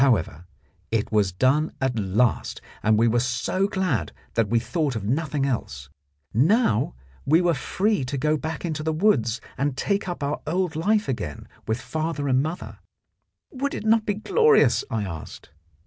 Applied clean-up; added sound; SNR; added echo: none; none; none; none.